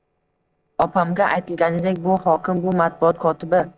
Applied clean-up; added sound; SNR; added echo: neural separator model SepFormer DNS4.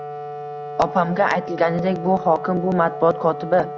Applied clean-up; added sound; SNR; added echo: none; Wind instrument, woodwind instrument; 10 dB; none.